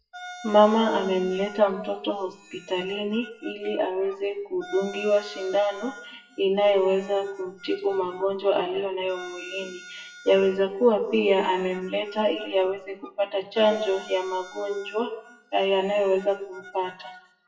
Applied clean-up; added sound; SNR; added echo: classical method WPE with log-MMSE.